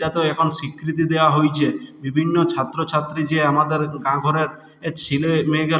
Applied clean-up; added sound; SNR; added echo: none; none; none; none.